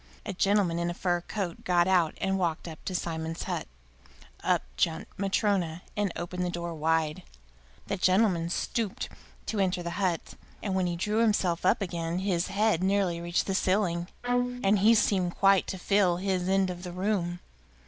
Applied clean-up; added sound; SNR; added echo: none; Bowed string instrument; 4 dB; none.